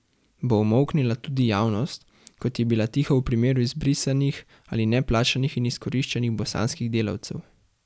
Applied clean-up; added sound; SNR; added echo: none; none; none; none.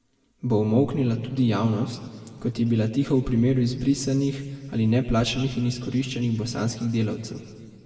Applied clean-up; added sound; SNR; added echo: none; none; none; reverberation time 1.8 s.